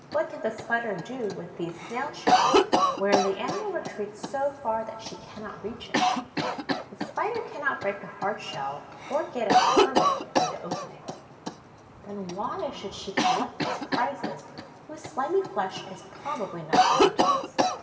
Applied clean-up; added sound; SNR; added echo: none; Cough; -4 dB; reverberation time 2.1 s.